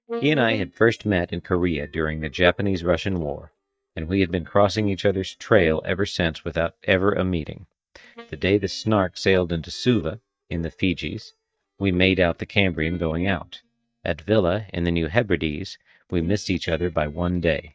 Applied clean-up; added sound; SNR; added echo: neural mask model DeepFilterNet 3.